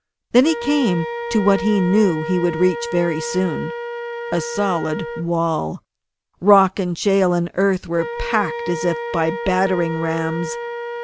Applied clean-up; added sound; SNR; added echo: none; Wind instrument, woodwind instrument; 8 dB; none.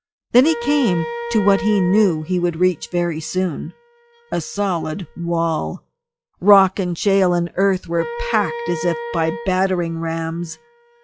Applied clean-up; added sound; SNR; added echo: classical method log-MMSE.